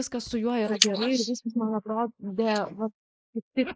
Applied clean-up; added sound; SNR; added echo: neural mask model Resemble Enhance denoiser.